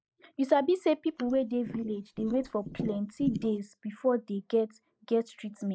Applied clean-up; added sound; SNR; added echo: neural mask model Resemble Enhance denoiser.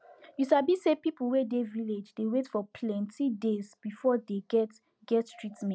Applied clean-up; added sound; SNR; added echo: none; none; none; none.